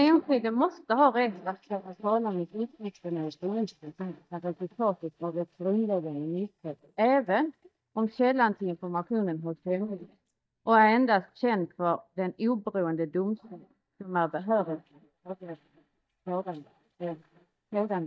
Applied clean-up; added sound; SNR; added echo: neural mask model DeepFilterNet 3.